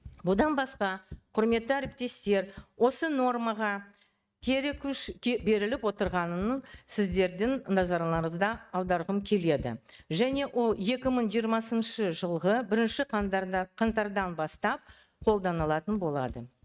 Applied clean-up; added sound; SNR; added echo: neural mask model RNNoise.